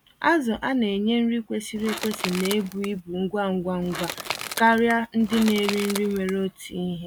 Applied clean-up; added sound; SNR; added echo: none; Crushing / Wood; 10 dB; none.